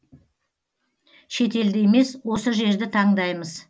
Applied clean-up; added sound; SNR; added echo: none; none; none; none.